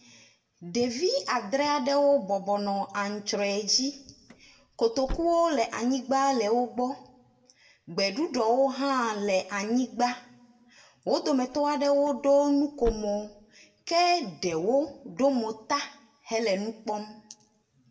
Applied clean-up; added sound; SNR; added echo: none; Slam / Car; 14 dB; reverberation time 0.5 s.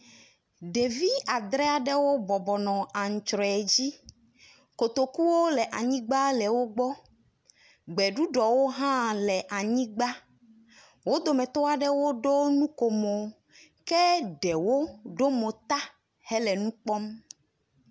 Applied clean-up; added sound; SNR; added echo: none; none; none; none.